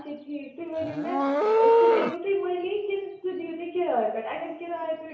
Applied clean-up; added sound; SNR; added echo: none; Livestock, farm animals, working animals; -3 dB; reverberation time 0.6 s.